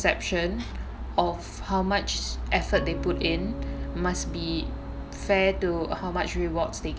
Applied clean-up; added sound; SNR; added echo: none; Organ; 11 dB; none.